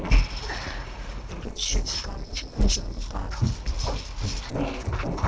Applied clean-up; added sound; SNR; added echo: neural separator model SepFormer DNS4.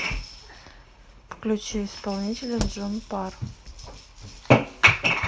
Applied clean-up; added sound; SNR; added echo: none; Explosion; 17 dB; none.